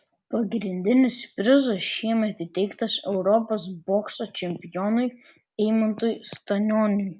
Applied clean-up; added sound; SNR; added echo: none; none; none; none.